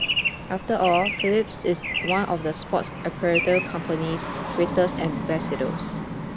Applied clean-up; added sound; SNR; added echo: none; Traffic noise, roadway noise / Bird; 3 dB; none.